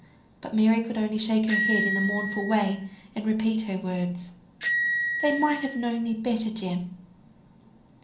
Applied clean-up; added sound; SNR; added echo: none; Bicycle bell; 2 dB; reverberation time 0.6 s.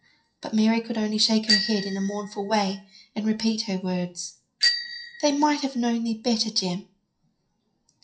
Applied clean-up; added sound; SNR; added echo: classical method WPE with log-MMSE.